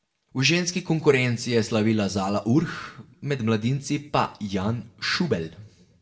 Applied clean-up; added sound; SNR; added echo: none; none; none; reverberation time 0.4 s.